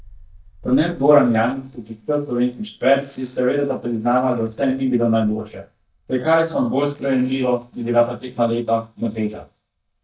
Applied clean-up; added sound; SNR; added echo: neural mask model DeepFilterNet 3.